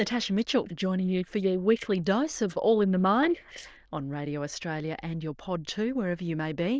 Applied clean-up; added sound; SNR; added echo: neural diffusion model UNIVERSE++.